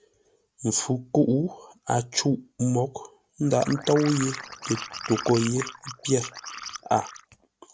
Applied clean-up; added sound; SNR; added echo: none; Liquid; 11 dB; none.